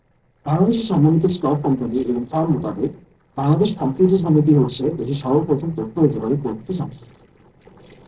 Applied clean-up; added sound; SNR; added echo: neural separator model SepFormer DNS4.